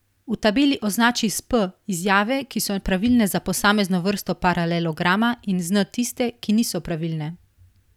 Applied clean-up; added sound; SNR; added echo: none; none; none; none.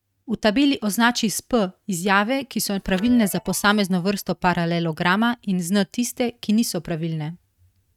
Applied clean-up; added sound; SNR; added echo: neural mask model RNNoise.